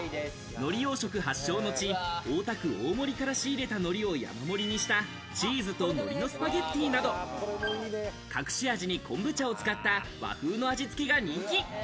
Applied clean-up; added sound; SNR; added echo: none; none; none; none.